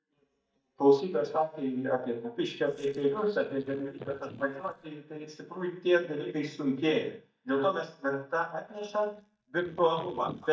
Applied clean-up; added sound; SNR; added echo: neural mask model DeepFilterNet 3.